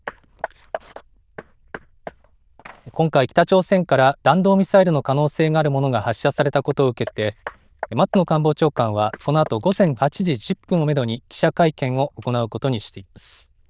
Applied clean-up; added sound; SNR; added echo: neural diffusion model UNIVERSE++.